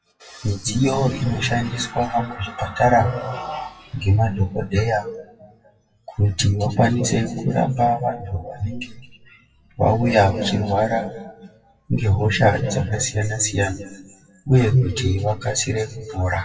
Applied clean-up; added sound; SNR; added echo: classical method WPE with log-MMSE.